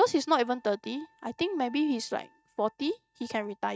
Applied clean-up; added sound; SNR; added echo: neural mask model RNNoise.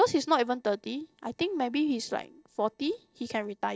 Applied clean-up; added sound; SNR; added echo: neural separator model SepFormer DNS4.